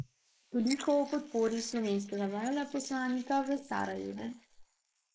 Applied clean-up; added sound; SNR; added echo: neural mask model Resemble Enhance denoiser.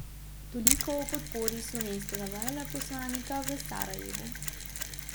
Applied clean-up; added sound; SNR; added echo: none; Mechanisms; -3 dB; none.